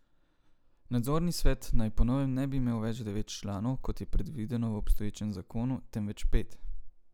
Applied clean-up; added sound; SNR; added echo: none; none; none; none.